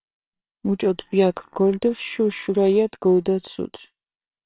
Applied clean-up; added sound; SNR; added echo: neural separator model SepFormer WHAMR!.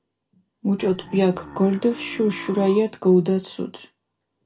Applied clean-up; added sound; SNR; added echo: none; Burping, eructation; 16 dB; reverberation time 0.2 s.